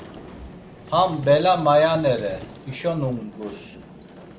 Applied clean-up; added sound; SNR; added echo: none; Vehicle + Sliding door / Slam; 18 dB; none.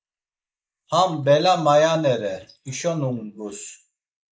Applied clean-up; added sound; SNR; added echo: neural mask model Resemble Enhance denoiser.